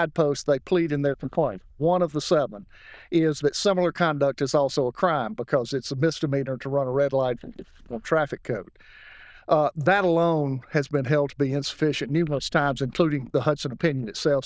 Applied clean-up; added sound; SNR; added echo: neural diffusion model UNIVERSE++.